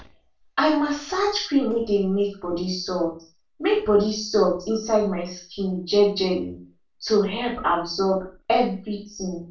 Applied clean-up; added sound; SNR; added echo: none; none; none; reverberation time 0.3 s.